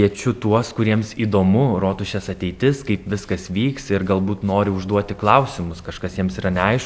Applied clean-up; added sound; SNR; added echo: none; none; none; none.